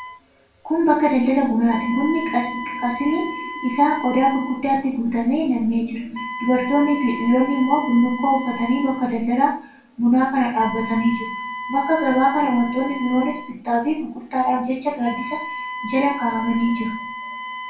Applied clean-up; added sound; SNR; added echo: none; Wind instrument, woodwind instrument; 12 dB; reverberation time 0.3 s.